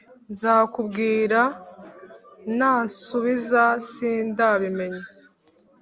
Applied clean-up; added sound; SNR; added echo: none; none; none; none.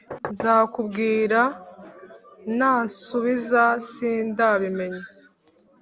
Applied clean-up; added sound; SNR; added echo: none; Knock; 8 dB; none.